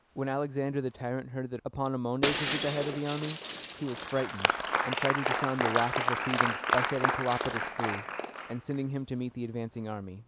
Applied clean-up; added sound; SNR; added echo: none; Shatter + Applause; -1 dB; none.